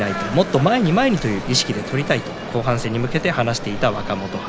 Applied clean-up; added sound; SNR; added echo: none; Sink (filling or washing) / Water tap, faucet; 15 dB; none.